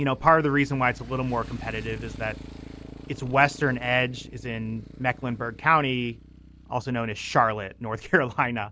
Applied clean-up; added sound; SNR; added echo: none; Motorcycle; 17 dB; none.